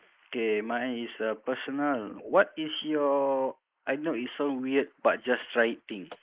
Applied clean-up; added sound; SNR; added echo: neural mask model Resemble Enhance denoiser.